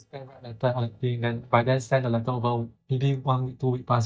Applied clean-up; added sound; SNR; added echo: neural mask model DeepFilterNet 3.